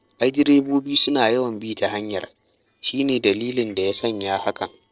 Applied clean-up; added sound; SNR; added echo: neural separator model SepFormer DNS4.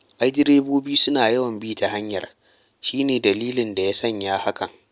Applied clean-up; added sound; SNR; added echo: none; none; none; none.